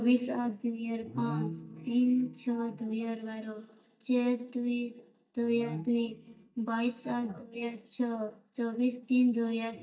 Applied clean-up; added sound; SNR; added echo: neural mask model DeepFilterNet 3.